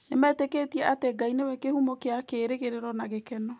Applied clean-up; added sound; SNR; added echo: none; none; none; none.